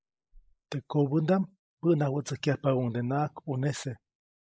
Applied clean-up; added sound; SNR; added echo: neural mask model Resemble Enhance denoiser.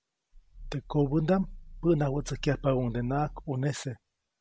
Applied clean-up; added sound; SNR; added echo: none; Growling; 14 dB; none.